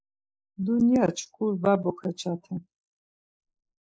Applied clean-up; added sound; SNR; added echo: neural mask model Resemble Enhance denoiser.